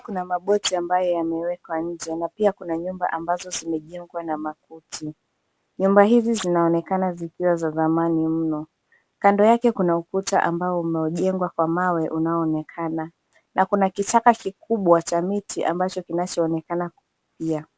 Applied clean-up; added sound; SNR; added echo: none; none; none; none.